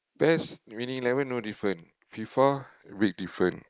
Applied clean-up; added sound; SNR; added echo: neural mask model Resemble Enhance denoiser.